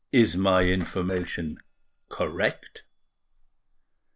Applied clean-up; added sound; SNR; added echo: neural separator model SepFormer DNS4.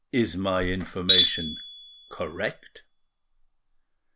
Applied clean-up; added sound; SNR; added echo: none; Tools; -3 dB; none.